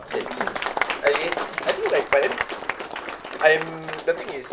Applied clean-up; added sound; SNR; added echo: none; Applause; 3 dB; none.